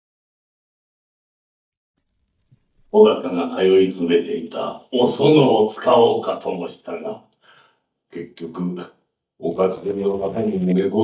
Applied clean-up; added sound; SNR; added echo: neural mask model DeepFilterNet 3.